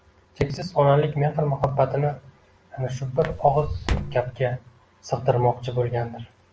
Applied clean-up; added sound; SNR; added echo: none; Walk, footsteps; 5 dB; none.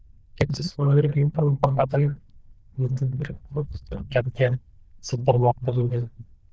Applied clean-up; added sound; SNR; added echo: neural diffusion model UNIVERSE++.